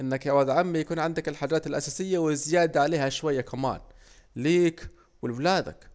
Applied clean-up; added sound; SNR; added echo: none; none; none; none.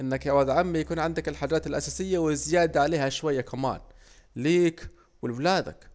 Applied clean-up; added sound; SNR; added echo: none; Engine; 19 dB; none.